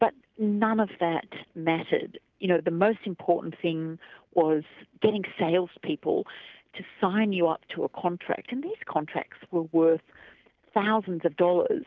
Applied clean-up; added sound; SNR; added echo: none; none; none; none.